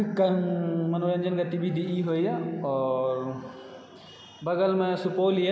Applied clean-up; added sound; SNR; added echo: none; none; none; none.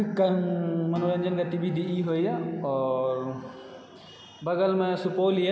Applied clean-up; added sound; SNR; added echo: none; Acoustic guitar; 20 dB; none.